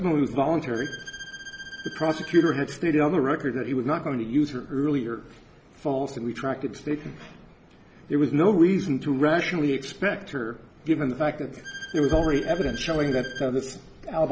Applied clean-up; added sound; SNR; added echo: none; Bowed string instrument; 14 dB; none.